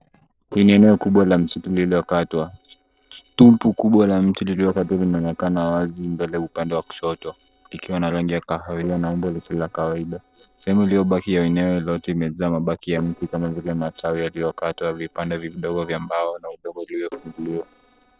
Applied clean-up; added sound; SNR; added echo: neural separator model SepFormer DNS4.